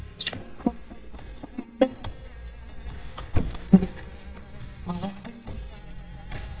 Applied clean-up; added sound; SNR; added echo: neural mask model DeepFilterNet 3.